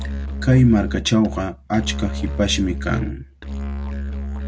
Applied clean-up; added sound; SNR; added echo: none; Musical instrument; 6 dB; none.